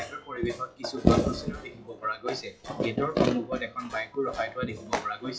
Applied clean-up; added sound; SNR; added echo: classical method WPE with log-MMSE.